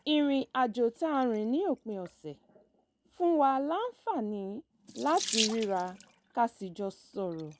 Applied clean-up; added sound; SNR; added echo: none; Sink (filling or washing) / Water tap, faucet; 12 dB; none.